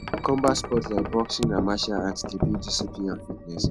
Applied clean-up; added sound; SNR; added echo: none; Wind chime; 3 dB; none.